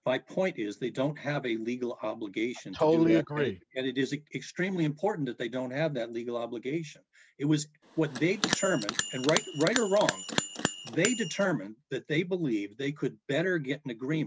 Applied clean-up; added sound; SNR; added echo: none; Bell; 4 dB; none.